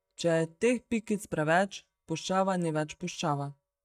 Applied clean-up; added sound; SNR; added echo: neural mask model DeepFilterNet 3.